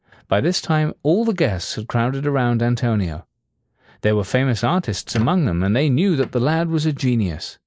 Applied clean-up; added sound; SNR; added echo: neural mask model Resemble Enhance denoiser.